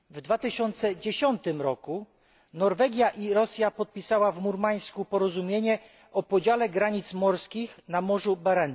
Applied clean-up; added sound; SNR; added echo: none; none; none; none.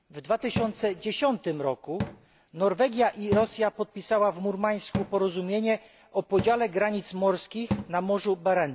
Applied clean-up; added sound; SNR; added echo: none; Cupboard open or close / Drawer open or close; 11 dB; none.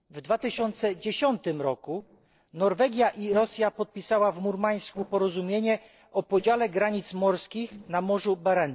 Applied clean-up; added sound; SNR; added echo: neural separator model SepFormer DNS4.